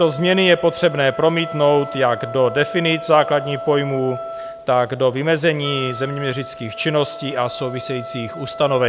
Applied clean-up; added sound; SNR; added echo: none; Wind instrument, woodwind instrument; 13 dB; none.